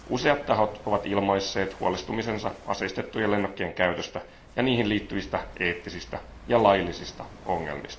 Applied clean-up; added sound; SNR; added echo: none; Walk, footsteps / Waves, surf / Wind; 19 dB; reverberation time 0.5 s.